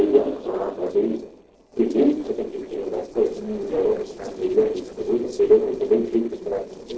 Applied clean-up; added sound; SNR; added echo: neural separator model SepFormer DNS4.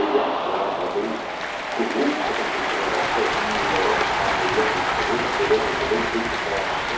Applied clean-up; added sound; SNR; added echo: none; Cheering; -2 dB; reverberation time 2.0 s.